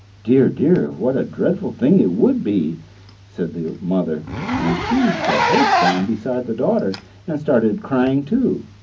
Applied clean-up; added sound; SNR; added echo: none; Zipper (clothing); 7 dB; reverberation time 0.4 s.